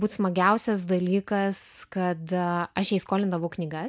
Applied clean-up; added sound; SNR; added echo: none; none; none; none.